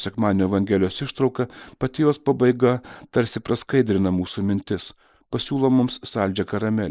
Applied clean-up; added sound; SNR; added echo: neural mask model Resemble Enhance denoiser.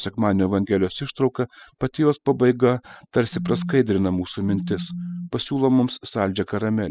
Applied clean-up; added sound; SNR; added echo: classical method spectral subtraction.